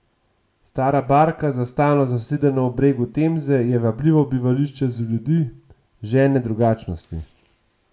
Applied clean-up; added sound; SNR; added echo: none; none; none; none.